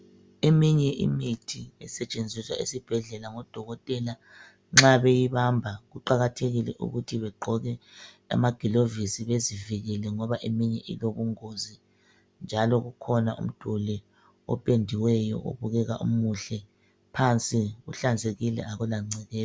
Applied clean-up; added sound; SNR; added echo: none; none; none; none.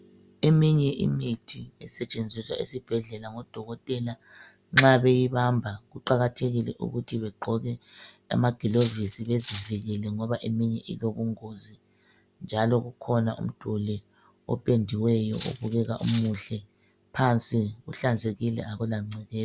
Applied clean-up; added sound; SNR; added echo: none; Cutlery, silverware; 6 dB; none.